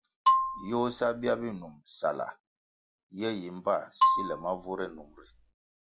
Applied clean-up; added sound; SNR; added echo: none; Marimba, xylophone; -4 dB; none.